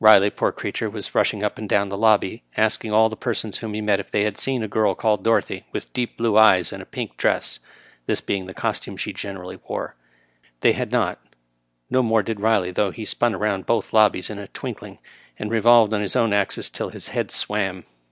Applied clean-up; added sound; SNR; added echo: none; none; none; none.